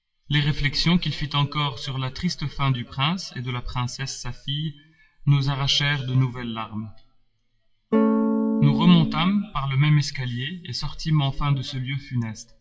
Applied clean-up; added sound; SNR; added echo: classical method WPE with log-MMSE.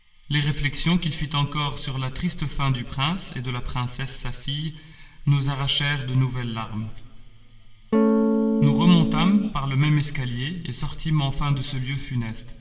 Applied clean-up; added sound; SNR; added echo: none; Electric guitar / Strum; -3 dB; reverberation time 2.1 s.